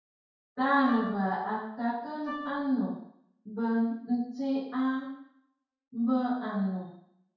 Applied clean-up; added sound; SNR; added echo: none; Wind instrument, woodwind instrument; 11 dB; reverberation time 0.6 s.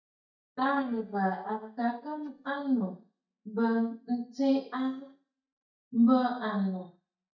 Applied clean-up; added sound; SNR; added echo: neural mask model DeepFilterNet 3.